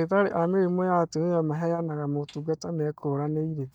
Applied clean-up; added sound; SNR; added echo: neural mask model DeepFilterNet 3.